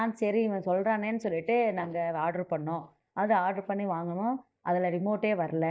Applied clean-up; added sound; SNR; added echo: neural mask model DeepFilterNet 3.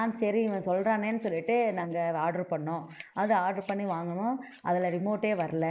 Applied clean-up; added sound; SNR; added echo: neural mask model Resemble Enhance denoiser.